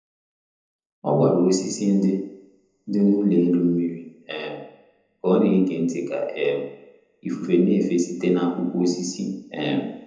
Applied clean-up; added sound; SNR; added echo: none; none; none; reverberation time 0.8 s.